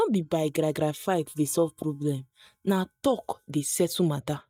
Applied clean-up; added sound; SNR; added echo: neural mask model DeepFilterNet 3.